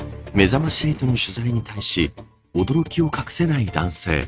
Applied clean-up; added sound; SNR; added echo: neural mask model RNNoise.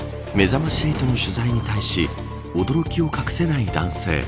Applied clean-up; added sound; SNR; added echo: none; Thunder; 13 dB; none.